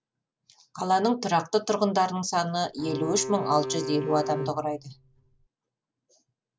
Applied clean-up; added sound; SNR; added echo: none; Bowed string instrument; 7 dB; none.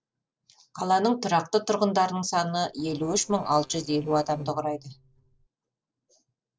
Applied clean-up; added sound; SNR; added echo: neural separator model SepFormer DNS4.